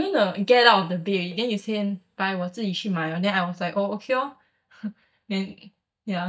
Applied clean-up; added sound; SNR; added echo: neural mask model DeepFilterNet 3.